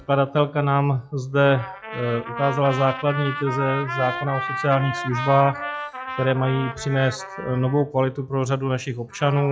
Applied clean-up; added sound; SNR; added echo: classical method log-MMSE.